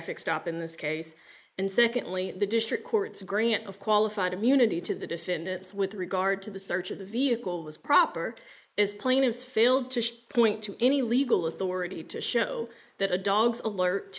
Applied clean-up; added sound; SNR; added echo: neural mask model Resemble Enhance denoiser.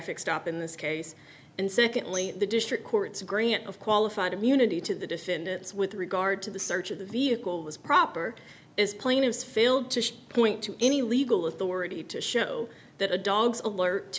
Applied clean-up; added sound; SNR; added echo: none; Tambourine; 18 dB; none.